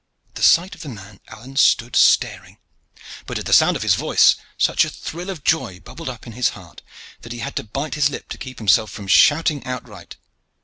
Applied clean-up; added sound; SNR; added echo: none; none; none; none.